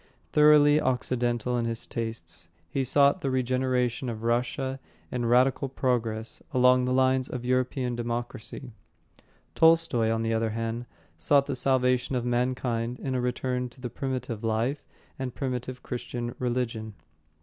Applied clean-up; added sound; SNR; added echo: none; none; none; none.